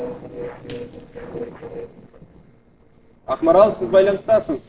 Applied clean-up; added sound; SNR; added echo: neural separator model SepFormer DNS4.